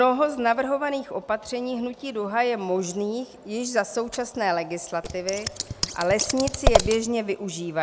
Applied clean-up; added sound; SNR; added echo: none; Scissors; -1 dB; none.